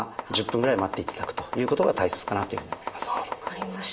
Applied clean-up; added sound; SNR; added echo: none; Domestic sounds, home sounds; 8 dB; reverberation time 1.1 s.